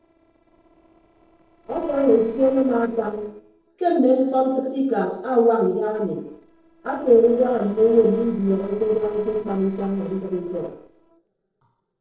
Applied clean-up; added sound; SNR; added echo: neural separator model SepFormer DNS4.